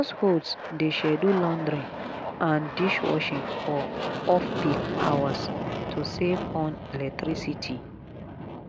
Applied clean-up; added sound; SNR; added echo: none; Aircraft; 5 dB; none.